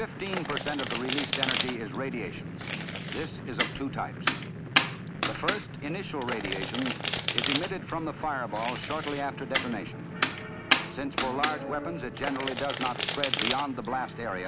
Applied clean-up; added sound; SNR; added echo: none; Domestic sounds, home sounds; 1 dB; none.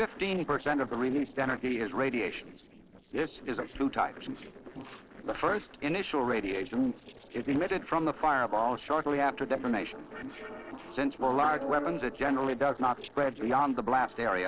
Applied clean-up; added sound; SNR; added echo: neural separator model SepFormer DNS4.